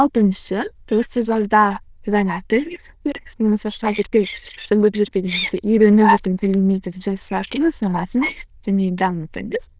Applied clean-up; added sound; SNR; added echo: neural diffusion model UNIVERSE++.